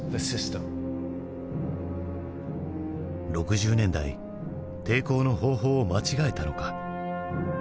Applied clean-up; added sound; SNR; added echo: none; none; none; none.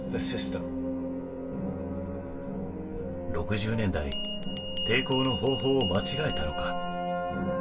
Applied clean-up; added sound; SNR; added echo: none; Bell; 2 dB; reverberation time 0.1 s.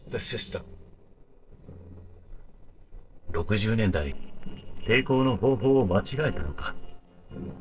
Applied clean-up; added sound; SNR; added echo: neural separator model SepFormer DNS4.